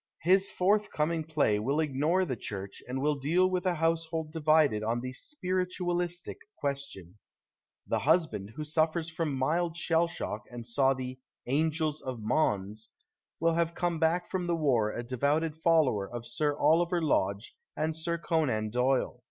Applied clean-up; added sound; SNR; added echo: none; none; none; none.